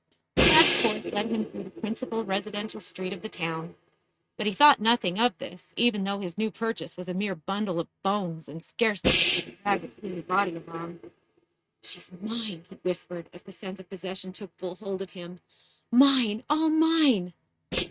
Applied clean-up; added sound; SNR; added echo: neural mask model RNNoise.